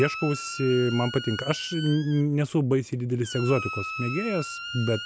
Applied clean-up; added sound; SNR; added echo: none; Squeak; 11 dB; none.